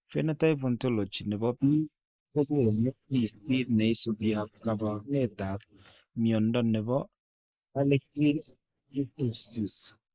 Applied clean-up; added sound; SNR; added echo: neural mask model Resemble Enhance denoiser.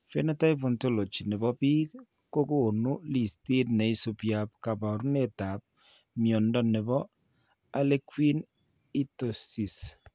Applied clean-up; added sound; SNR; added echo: none; none; none; none.